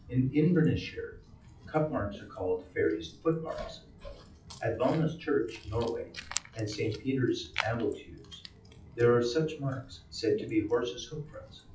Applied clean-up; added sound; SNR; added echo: classical method WPE with log-MMSE.